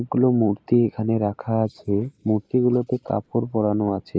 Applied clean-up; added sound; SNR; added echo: neural mask model Resemble Enhance denoiser.